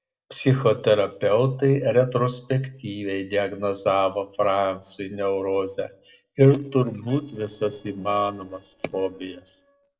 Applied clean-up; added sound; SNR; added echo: neural separator model SepFormer DNS4.